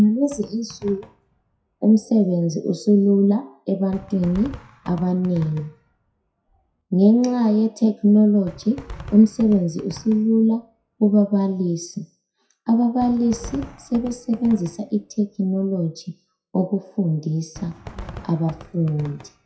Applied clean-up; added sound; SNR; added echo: classical method WPE with log-MMSE.